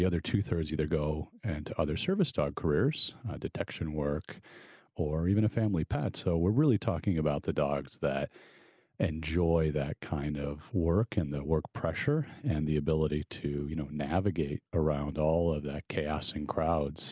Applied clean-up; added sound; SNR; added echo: none; none; none; none.